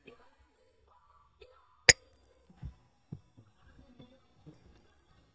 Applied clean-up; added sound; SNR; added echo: neural mask model DeepFilterNet 3.